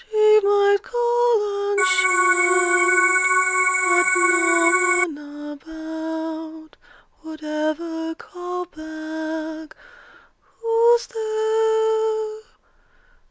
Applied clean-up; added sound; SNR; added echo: none; Organ; -5 dB; none.